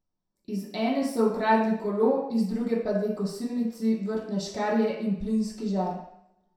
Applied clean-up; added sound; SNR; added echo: none; none; none; reverberation time 0.7 s.